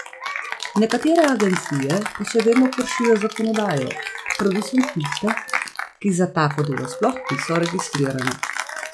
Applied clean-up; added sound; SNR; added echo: classical method log-MMSE.